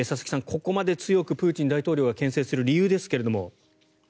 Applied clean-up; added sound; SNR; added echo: none; none; none; none.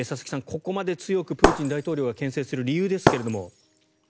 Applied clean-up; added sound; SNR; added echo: none; Shatter; 0 dB; none.